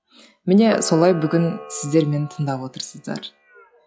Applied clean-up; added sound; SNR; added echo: classical method log-MMSE.